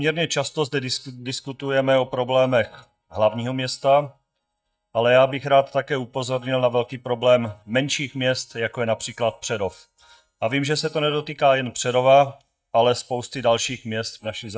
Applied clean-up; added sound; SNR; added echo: neural mask model DeepFilterNet 3.